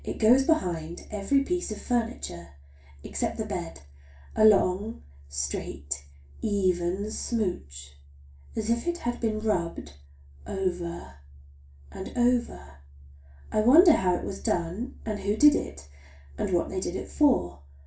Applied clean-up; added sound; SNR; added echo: none; none; none; reverberation time 0.3 s.